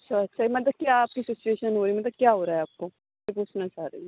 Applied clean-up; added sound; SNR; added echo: none; none; none; none.